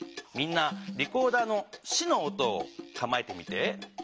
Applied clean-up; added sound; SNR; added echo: none; none; none; none.